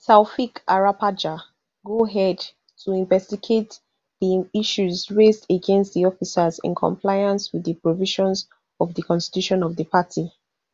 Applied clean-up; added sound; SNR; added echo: none; none; none; none.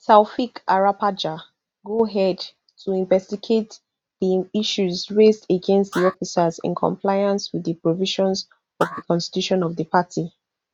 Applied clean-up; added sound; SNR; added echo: neural mask model RNNoise.